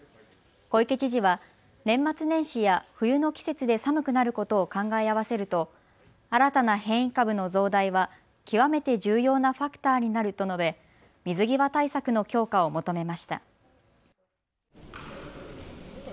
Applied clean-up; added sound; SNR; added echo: none; none; none; none.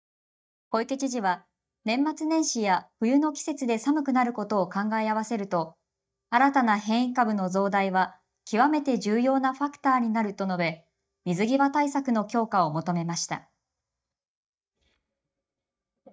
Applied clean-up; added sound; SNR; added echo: neural mask model DeepFilterNet 3.